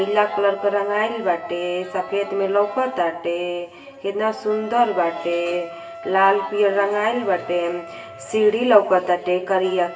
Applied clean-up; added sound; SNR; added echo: none; Wind instrument, woodwind instrument; 17 dB; reverberation time 0.8 s.